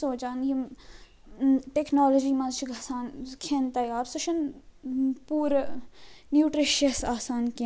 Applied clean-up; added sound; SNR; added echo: none; none; none; none.